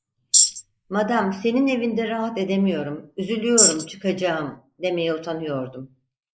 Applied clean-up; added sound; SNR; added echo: neural mask model Resemble Enhance denoiser.